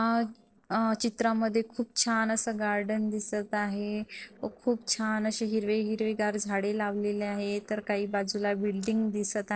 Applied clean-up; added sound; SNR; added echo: neural separator model SepFormer DNS4.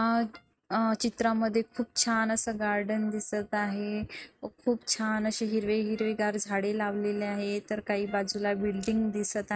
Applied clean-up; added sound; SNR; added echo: neural mask model RNNoise.